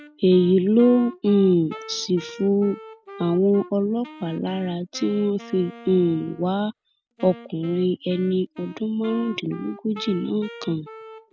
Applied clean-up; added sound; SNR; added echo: none; Wind instrument, woodwind instrument; 19 dB; none.